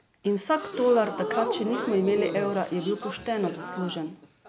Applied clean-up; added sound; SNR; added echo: none; Crowd / Gasp; 7 dB; none.